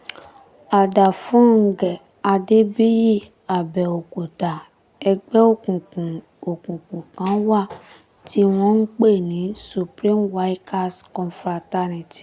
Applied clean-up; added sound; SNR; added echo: none; none; none; none.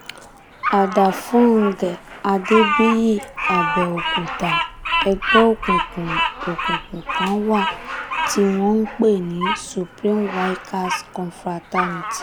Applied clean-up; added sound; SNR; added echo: none; Bird vocalization, bird call, bird song; 4 dB; none.